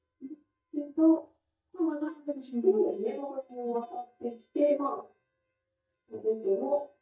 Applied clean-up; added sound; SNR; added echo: neural mask model DeepFilterNet 3.